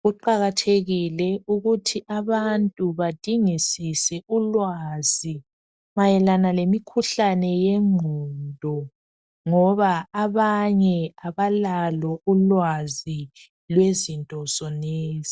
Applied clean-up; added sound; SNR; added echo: none; none; none; none.